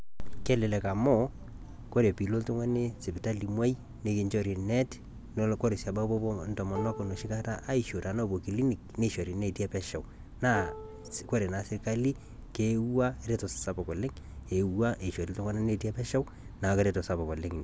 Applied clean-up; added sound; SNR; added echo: none; Plucked string instrument; 13 dB; none.